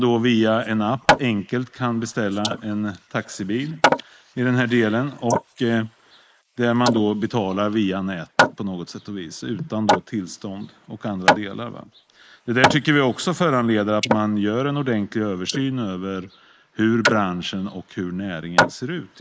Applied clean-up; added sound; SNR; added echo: neural mask model Resemble Enhance denoiser.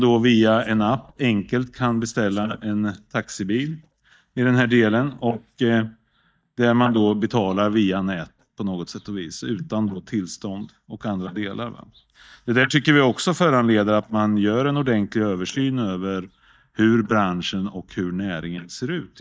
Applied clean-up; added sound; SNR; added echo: neural mask model DeepFilterNet 3.